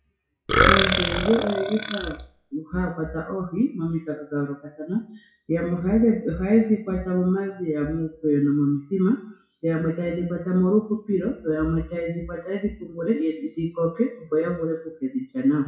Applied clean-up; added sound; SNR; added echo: classical method WPE with log-MMSE.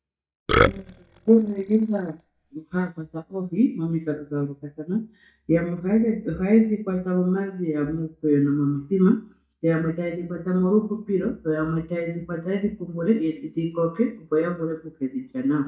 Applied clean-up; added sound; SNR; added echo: neural mask model DeepFilterNet 3.